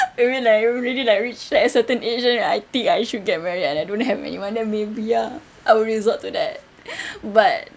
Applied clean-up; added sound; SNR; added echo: none; none; none; none.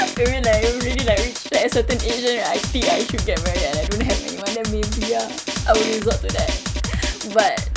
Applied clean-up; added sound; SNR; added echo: none; Drum; 2 dB; none.